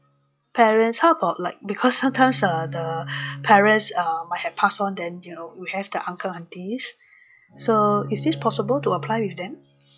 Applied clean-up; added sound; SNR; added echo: classical method log-MMSE.